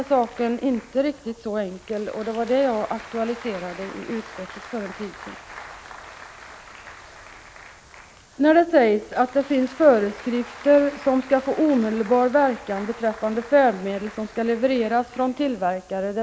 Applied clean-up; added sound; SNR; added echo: none; Applause; 19 dB; none.